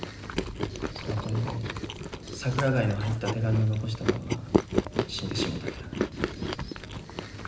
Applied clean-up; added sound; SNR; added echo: none; Chewing, mastication; 1 dB; reverberation time 0.9 s.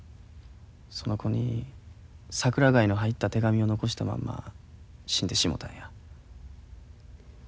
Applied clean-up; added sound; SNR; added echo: none; none; none; none.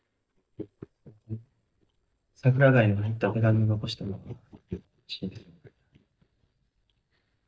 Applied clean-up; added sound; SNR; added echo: neural mask model DeepFilterNet 3.